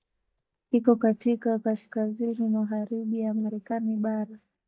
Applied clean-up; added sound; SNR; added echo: neural mask model DeepFilterNet 3.